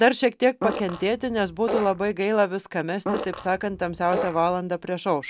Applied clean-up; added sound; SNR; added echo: none; Fart; 8 dB; none.